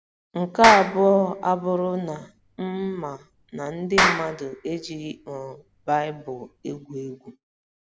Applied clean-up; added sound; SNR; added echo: none; Clapping; 4 dB; none.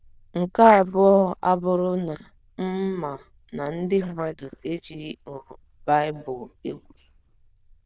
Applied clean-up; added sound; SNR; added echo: neural diffusion model UNIVERSE++.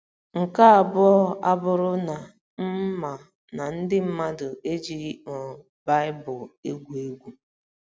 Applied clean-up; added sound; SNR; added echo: none; none; none; none.